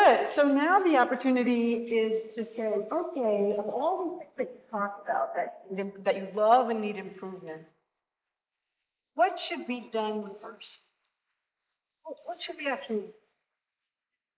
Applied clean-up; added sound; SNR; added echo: neural mask model Resemble Enhance denoiser.